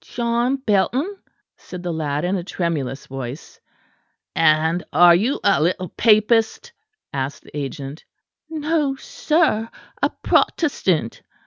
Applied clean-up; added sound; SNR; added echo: none; none; none; none.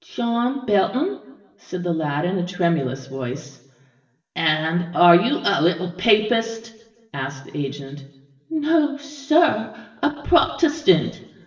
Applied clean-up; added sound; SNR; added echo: none; none; none; reverberation time 1.0 s.